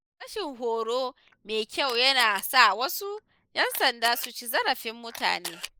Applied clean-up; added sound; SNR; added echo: neural mask model Resemble Enhance denoiser.